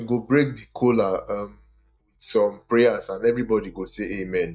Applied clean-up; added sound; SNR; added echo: neural mask model DeepFilterNet 3.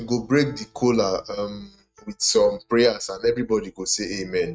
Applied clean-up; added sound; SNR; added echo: neural mask model RNNoise.